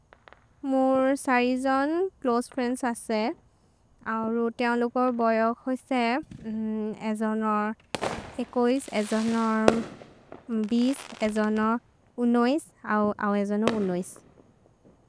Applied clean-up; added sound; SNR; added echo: none; Fireworks; 12 dB; none.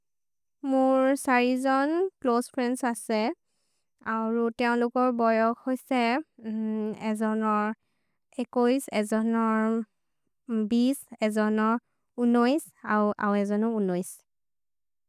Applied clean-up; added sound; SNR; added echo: none; none; none; none.